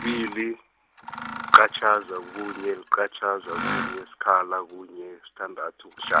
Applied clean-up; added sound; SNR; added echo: none; Mechanisms; 11 dB; none.